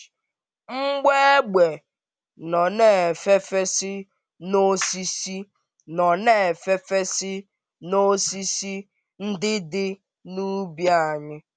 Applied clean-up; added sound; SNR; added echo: none; none; none; none.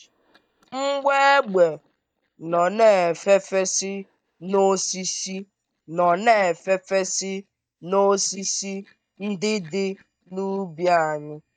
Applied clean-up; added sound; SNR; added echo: neural mask model DeepFilterNet 3.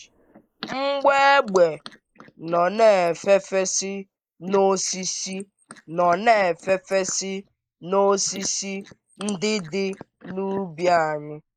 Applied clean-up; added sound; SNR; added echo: neural mask model Resemble Enhance denoiser.